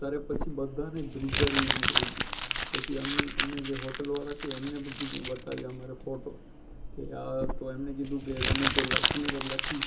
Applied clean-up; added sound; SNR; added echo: none; Crumpling, crinkling; -4 dB; reverberation time 0.2 s.